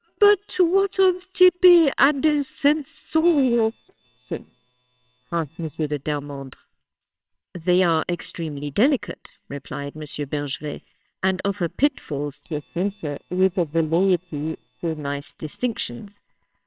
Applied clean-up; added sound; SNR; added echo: neural separator model SepFormer WHAMR!.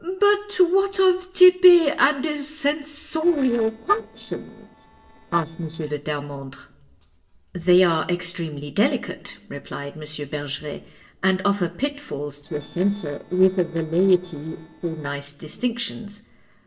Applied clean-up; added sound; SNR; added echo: neural separator model SepFormer DNS4.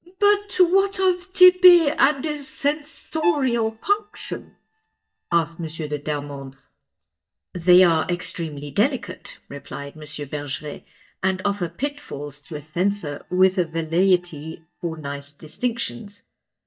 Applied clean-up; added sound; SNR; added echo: neural mask model DeepFilterNet 3.